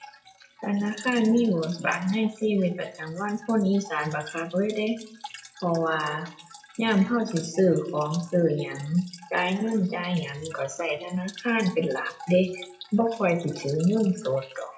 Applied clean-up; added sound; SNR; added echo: classical method WPE with log-MMSE.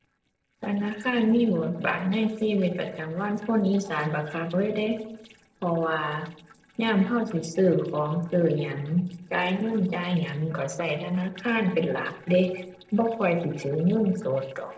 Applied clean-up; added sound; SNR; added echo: neural separator model SepFormer DNS4.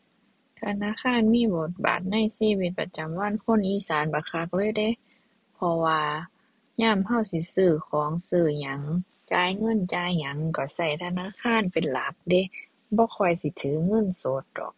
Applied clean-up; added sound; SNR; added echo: none; none; none; none.